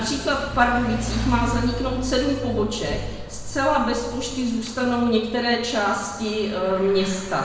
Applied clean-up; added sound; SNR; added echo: none; Mechanisms / Bicycle; 9 dB; reverberation time 1.1 s.